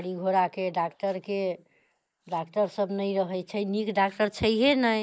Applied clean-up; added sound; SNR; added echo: neural mask model Resemble Enhance denoiser.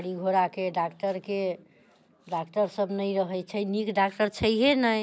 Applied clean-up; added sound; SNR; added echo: none; none; none; none.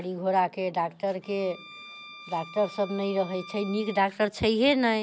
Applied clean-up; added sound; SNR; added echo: none; Bowed string instrument; 18 dB; none.